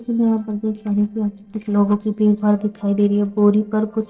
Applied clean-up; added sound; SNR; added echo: neural separator model SepFormer DNS4.